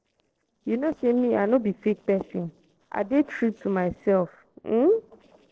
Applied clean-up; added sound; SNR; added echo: neural separator model SepFormer DNS4.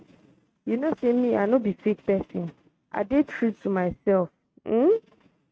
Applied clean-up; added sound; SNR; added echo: neural mask model RNNoise.